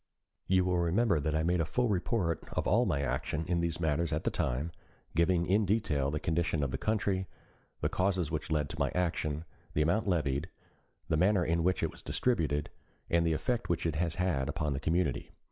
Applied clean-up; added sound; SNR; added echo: none; none; none; none.